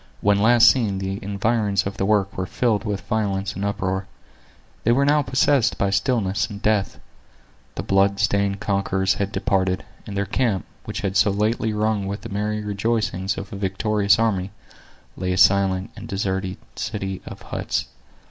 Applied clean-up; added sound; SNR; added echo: none; none; none; none.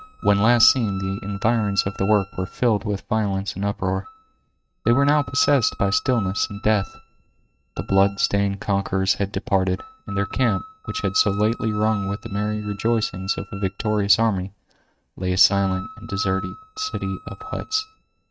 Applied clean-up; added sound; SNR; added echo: neural mask model RNNoise.